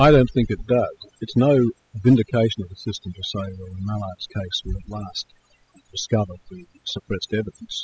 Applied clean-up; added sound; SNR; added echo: classical method spectral subtraction.